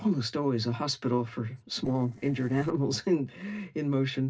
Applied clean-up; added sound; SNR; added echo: neural separator model SepFormer DNS4.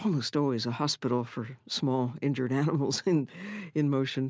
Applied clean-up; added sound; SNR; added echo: none; none; none; none.